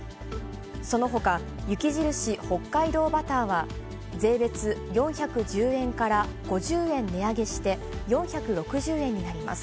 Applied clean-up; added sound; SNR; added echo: none; none; none; none.